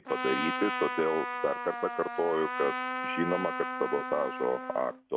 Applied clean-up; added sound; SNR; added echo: none; Trumpet; 4 dB; none.